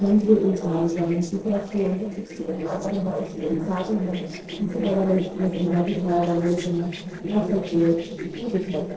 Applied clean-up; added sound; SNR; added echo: neural separator model SepFormer DNS4.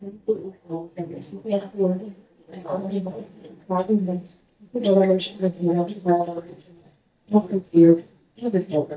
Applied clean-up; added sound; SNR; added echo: neural mask model DeepFilterNet 3.